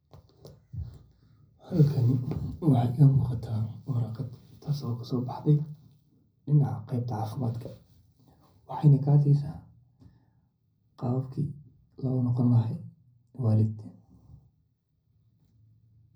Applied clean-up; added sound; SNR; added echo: none; none; none; reverberation time 0.4 s.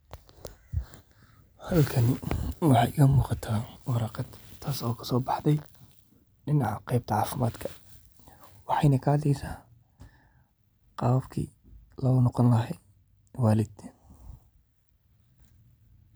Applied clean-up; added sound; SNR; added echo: none; none; none; none.